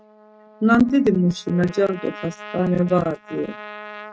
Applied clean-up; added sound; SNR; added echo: neural mask model RNNoise.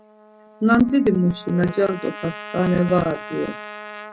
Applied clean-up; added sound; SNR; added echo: none; Trumpet; 15 dB; none.